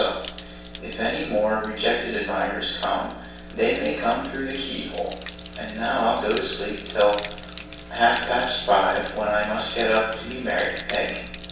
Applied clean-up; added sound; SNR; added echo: none; Bathtub (filling or washing); 12 dB; reverberation time 0.7 s.